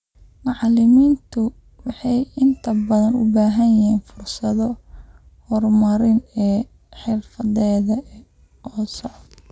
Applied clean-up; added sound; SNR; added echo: none; none; none; none.